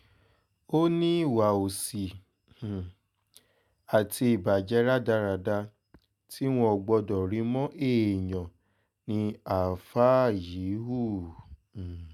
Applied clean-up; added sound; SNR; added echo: none; none; none; none.